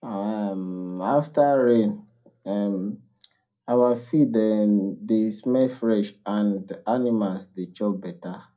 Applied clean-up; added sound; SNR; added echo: none; none; none; reverberation time 0.2 s.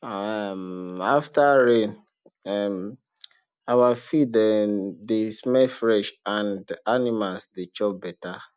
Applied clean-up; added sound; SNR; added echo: none; none; none; none.